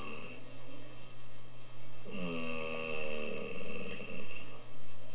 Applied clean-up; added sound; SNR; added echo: none; none; none; reverberation time 0.2 s.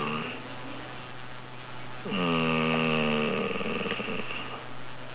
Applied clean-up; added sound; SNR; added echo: none; none; none; none.